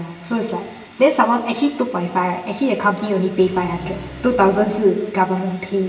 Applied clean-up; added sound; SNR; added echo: none; Engine; 16 dB; reverberation time 1.1 s.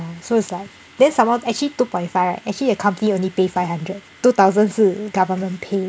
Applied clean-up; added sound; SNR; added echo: none; none; none; none.